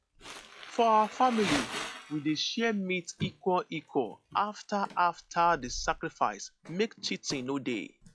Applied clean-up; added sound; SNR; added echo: classical method log-MMSE.